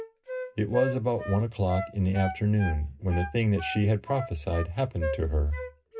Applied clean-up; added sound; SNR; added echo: none; Wind instrument, woodwind instrument; 10 dB; reverberation time 0.2 s.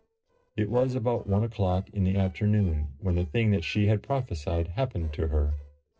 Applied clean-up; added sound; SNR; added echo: neural separator model SepFormer DNS4.